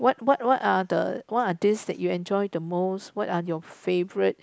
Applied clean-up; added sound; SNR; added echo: none; none; none; none.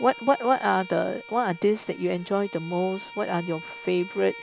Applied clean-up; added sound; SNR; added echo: none; Bowed string instrument; 17 dB; none.